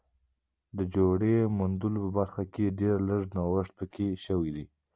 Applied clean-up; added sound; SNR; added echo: none; none; none; none.